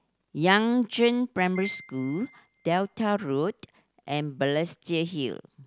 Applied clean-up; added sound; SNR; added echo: none; Piano; 18 dB; none.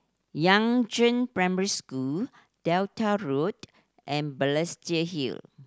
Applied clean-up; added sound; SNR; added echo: none; none; none; none.